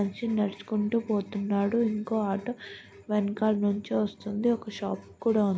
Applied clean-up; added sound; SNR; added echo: none; none; none; none.